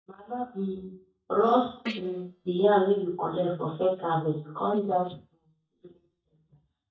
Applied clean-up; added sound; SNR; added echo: neural mask model DeepFilterNet 3.